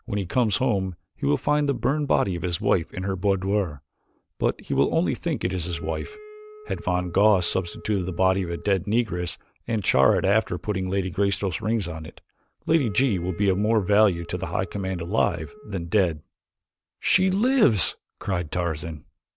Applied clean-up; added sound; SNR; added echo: none; Wind instrument, woodwind instrument; 20 dB; none.